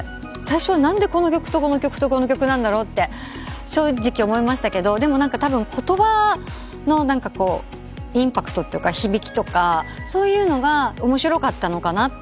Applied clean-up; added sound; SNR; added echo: none; none; none; none.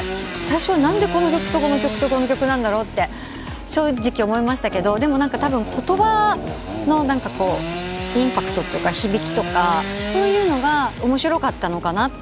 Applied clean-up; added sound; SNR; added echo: none; Sawing / Engine; 9 dB; none.